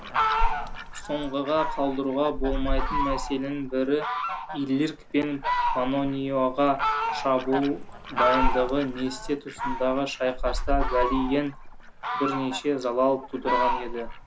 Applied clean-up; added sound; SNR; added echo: none; Fowl; 1 dB; none.